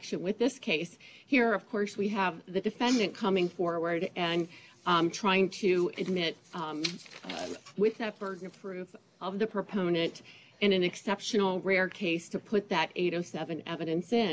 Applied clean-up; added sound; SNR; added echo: none; none; none; none.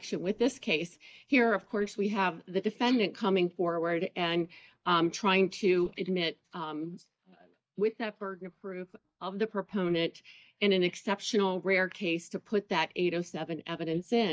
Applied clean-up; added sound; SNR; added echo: neural mask model DeepFilterNet 3.